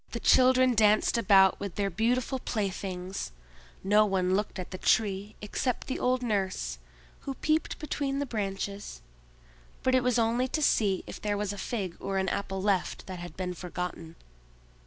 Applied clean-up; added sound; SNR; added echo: none; none; none; none.